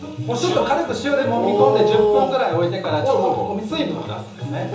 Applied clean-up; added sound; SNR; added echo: none; none; none; reverberation time 1.2 s.